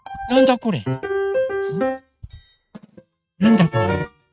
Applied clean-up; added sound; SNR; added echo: neural mask model RNNoise.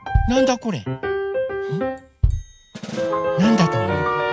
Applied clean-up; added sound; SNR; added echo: none; Bass drum; 6 dB; none.